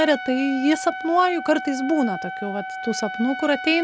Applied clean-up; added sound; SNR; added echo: none; Trumpet; 9 dB; none.